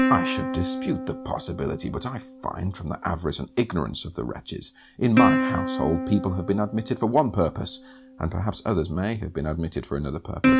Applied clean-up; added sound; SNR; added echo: none; Plucked string instrument; 2 dB; none.